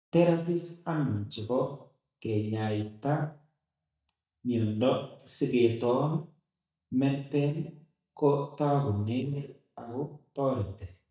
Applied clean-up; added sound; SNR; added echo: neural mask model DeepFilterNet 3.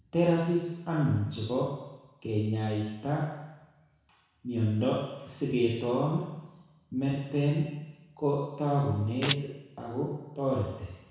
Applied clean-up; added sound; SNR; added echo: none; Domestic sounds, home sounds; 5 dB; reverberation time 1.1 s.